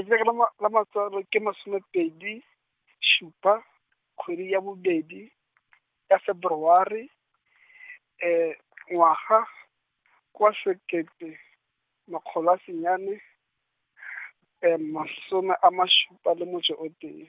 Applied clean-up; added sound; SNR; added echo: none; none; none; none.